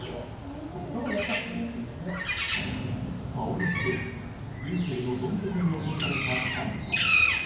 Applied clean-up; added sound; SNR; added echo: none; Bird; -2 dB; reverberation time 0.9 s.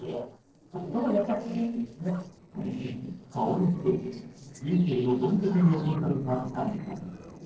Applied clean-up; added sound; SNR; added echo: neural separator model SepFormer DNS4.